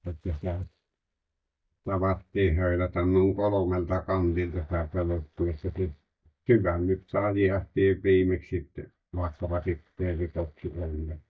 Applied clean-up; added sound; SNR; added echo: neural mask model DeepFilterNet 3.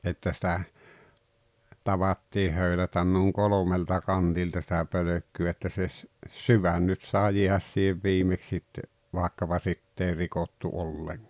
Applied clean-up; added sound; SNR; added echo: none; none; none; none.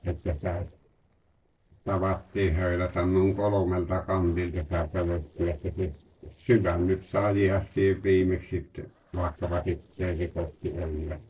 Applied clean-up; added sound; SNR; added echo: neural separator model SepFormer DNS4.